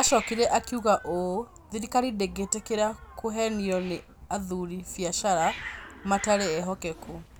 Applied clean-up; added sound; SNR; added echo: none; Hiss; 16 dB; none.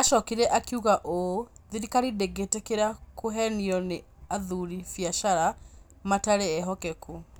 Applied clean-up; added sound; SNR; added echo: none; none; none; none.